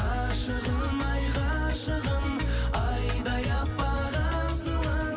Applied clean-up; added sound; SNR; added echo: none; none; none; none.